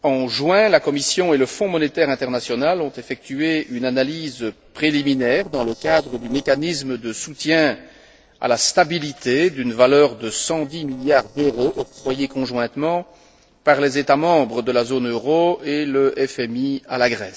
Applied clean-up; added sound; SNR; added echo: neural separator model SepFormer DNS4.